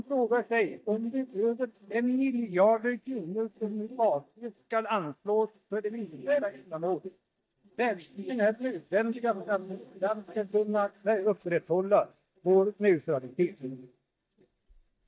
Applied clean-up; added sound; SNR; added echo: neural mask model DeepFilterNet 3.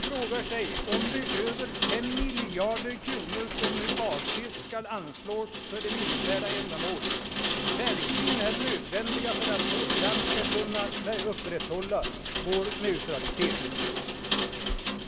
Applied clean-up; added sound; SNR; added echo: none; Rain; -3 dB; none.